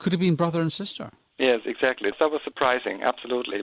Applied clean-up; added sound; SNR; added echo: none; none; none; none.